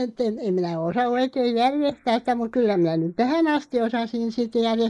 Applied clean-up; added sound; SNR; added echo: neural mask model Resemble Enhance denoiser.